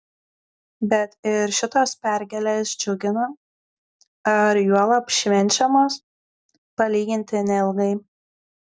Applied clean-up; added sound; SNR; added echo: none; none; none; none.